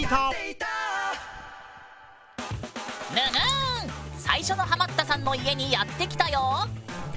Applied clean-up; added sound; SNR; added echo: none; Thump, thud; 13 dB; none.